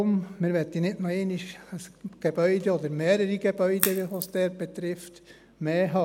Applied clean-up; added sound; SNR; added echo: none; Crack; 6 dB; none.